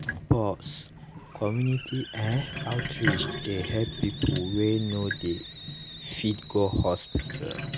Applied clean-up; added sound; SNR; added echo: none; Sink (filling or washing) + Hiss; 6 dB; none.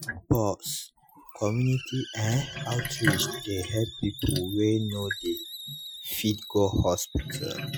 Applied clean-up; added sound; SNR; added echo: classical method Wiener filter.